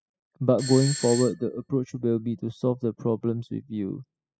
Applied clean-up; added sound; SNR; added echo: classical method spectral subtraction.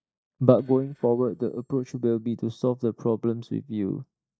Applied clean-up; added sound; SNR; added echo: neural mask model DeepFilterNet 3.